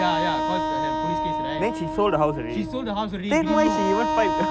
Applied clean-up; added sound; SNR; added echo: none; Wind instrument, woodwind instrument; 1 dB; none.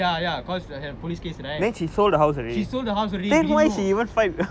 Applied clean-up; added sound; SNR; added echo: none; none; none; none.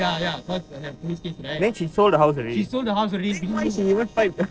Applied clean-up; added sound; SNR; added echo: neural separator model SepFormer DNS4.